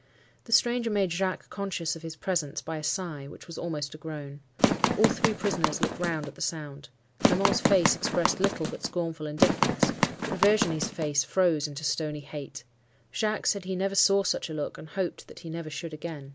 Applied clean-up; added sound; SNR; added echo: none; Run; -3 dB; none.